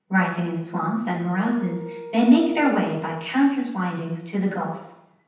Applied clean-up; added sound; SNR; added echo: none; Wind instrument, woodwind instrument; 16 dB; reverberation time 0.9 s.